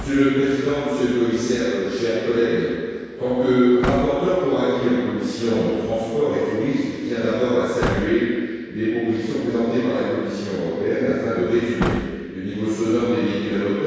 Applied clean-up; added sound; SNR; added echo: none; Slam / Car; 14 dB; reverberation time 2.0 s.